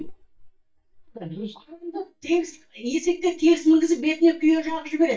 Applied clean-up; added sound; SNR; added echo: neural mask model DeepFilterNet 3.